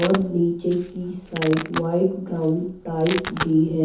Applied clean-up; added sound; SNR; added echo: none; Domestic sounds, home sounds; 11 dB; reverberation time 0.5 s.